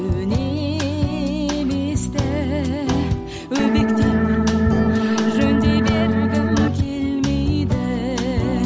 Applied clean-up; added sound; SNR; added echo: none; Organ; -2 dB; none.